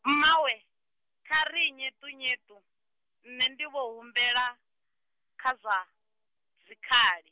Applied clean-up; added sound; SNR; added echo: none; none; none; none.